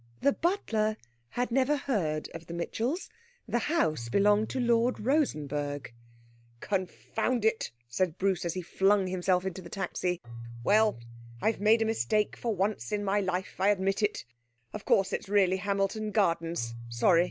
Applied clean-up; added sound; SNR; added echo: none; Keyboard (musical); 19 dB; none.